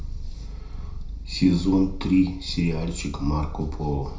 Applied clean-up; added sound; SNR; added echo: none; Purr; 7 dB; reverberation time 0.4 s.